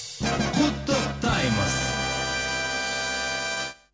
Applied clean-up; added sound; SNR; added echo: none; none; none; none.